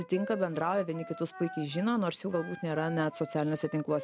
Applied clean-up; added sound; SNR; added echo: none; Wind instrument, woodwind instrument; 14 dB; none.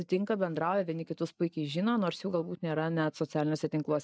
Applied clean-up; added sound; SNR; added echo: neural mask model DeepFilterNet 3.